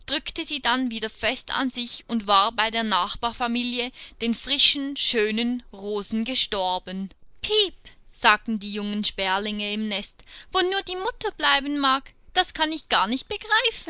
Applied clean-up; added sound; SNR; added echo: neural mask model Resemble Enhance denoiser.